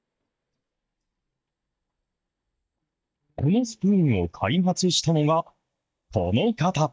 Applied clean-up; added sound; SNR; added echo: neural mask model DeepFilterNet 3.